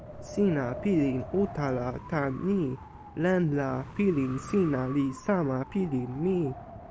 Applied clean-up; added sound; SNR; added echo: none; Wind; 14 dB; none.